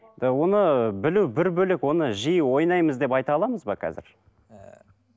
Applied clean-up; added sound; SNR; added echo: none; none; none; none.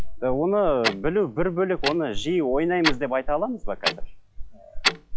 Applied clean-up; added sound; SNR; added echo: classical method log-MMSE.